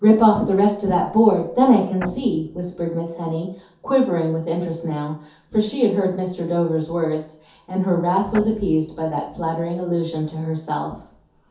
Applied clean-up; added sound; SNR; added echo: none; Guitar; 15 dB; reverberation time 0.5 s.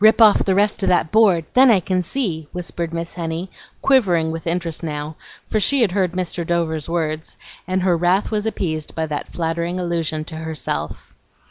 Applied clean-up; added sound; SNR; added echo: none; none; none; none.